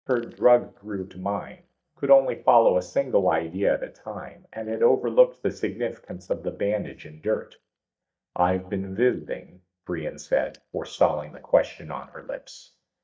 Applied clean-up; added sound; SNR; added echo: neural mask model DeepFilterNet 3.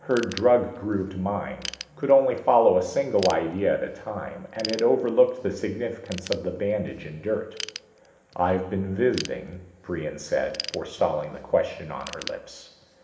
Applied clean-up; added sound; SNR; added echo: none; Ratchet, pawl / Tools; 17 dB; reverberation time 1.0 s.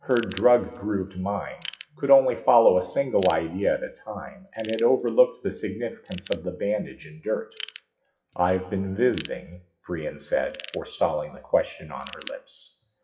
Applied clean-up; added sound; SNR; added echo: classical method WPE with log-MMSE.